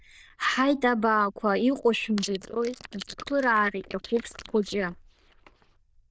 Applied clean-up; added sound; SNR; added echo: neural diffusion model UNIVERSE++.